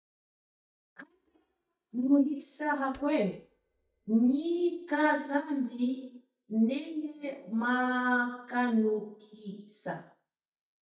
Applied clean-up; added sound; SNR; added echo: neural mask model DeepFilterNet 3.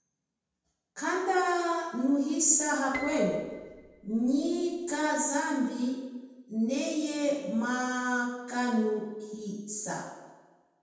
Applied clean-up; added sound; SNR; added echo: none; Piano; 16 dB; reverberation time 1.1 s.